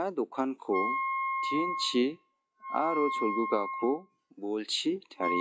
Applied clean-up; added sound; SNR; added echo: classical method log-MMSE.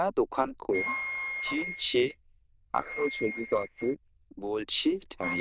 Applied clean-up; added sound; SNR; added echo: neural diffusion model UNIVERSE++.